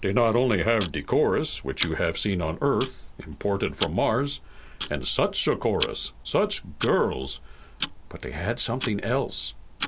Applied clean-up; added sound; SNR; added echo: none; Tick-tock; 12 dB; none.